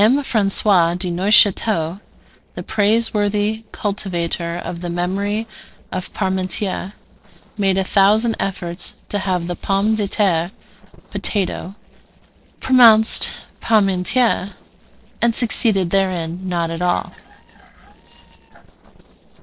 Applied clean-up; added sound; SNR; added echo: neural separator model SepFormer DNS4.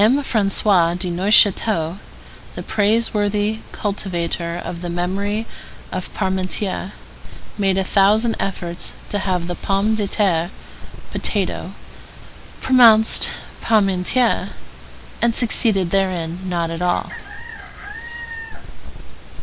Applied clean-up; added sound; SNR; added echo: none; Chicken, rooster; 16 dB; none.